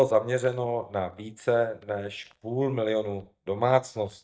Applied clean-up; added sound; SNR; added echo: neural mask model DeepFilterNet 3.